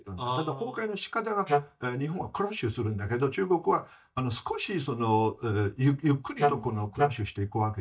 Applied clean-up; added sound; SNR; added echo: neural mask model DeepFilterNet 3.